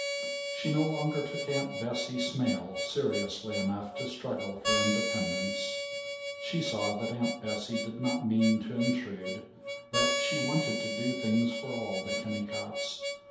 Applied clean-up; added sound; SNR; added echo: none; Harmonica; 2 dB; reverberation time 0.8 s.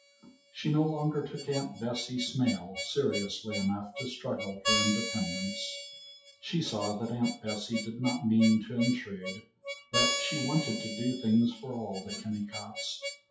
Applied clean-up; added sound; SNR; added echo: classical method WPE with log-MMSE.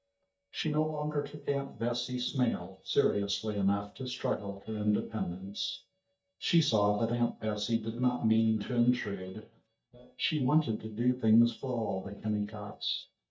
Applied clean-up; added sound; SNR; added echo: neural mask model DeepFilterNet 3.